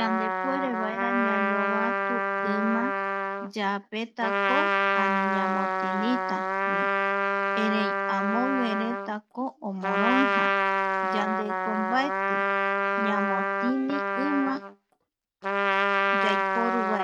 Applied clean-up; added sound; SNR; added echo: neural mask model RNNoise.